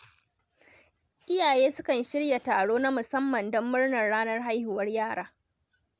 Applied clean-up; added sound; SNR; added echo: none; none; none; none.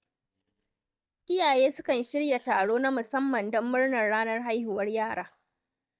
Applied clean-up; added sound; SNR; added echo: neural mask model DeepFilterNet 3.